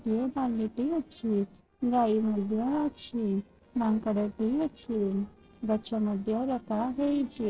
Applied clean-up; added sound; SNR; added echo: neural separator model SepFormer DNS4.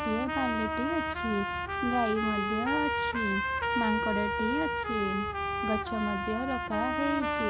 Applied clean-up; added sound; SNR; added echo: none; Trumpet; -1 dB; none.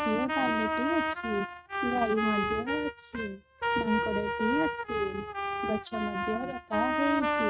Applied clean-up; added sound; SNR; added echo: neural mask model RNNoise.